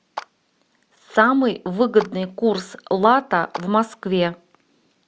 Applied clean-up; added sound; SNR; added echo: none; Clapping; 20 dB; none.